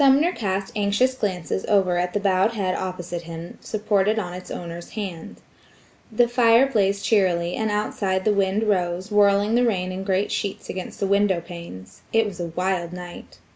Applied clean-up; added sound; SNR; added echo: none; none; none; none.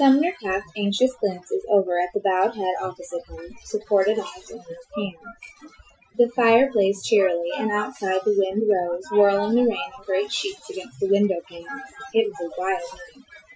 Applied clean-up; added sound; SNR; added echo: classical method Wiener filter.